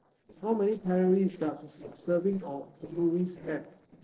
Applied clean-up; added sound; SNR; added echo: neural separator model SepFormer DNS4.